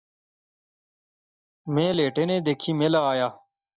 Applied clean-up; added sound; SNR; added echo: neural mask model DeepFilterNet 3.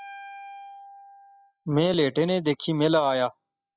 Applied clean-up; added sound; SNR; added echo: classical method spectral subtraction.